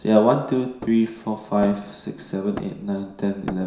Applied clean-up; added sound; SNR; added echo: none; Hammer; 16 dB; reverberation time 0.7 s.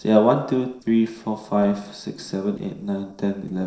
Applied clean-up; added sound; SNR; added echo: neural separator model SepFormer DNS4.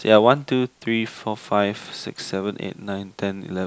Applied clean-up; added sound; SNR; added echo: none; none; none; none.